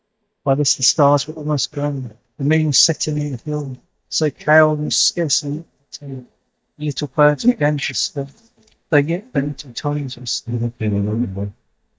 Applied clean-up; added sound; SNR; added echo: neural mask model DeepFilterNet 3.